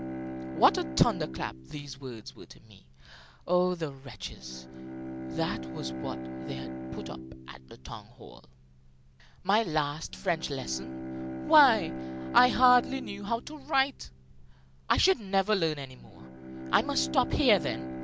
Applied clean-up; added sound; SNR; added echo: none; Bowed string instrument; 10 dB; none.